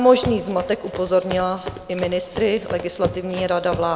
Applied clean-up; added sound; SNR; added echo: none; Run; 11 dB; none.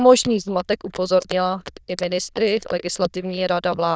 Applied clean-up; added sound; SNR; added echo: neural diffusion model UNIVERSE++.